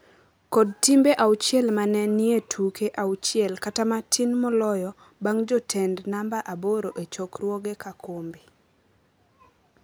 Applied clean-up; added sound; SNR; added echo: none; none; none; none.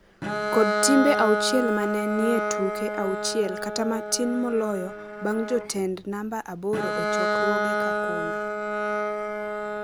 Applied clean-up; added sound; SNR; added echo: none; Bowed string instrument; 1 dB; none.